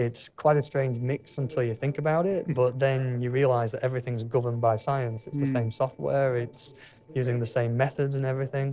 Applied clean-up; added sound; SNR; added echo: neural separator model SepFormer DNS4.